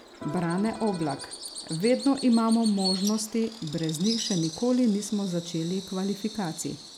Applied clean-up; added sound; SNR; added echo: none; Electric guitar + Bird vocalization, bird call, bird song; 11 dB; none.